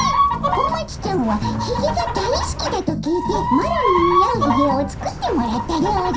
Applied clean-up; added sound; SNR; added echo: none; Chicken, rooster; 1 dB; reverberation time 0.3 s.